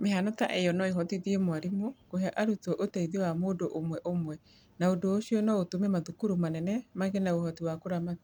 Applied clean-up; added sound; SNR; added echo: none; none; none; none.